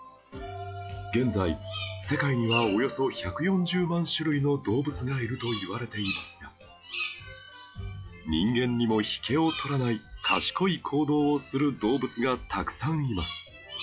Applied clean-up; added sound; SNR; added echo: classical method log-MMSE.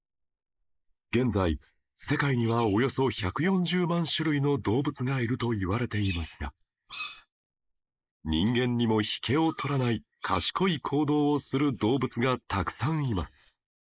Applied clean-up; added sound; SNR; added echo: neural mask model Resemble Enhance denoiser.